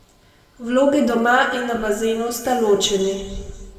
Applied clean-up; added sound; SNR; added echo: none; none; none; reverberation time 1.7 s.